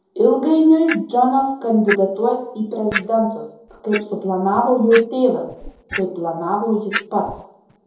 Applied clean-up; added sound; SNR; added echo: none; Clock; 13 dB; reverberation time 2.6 s.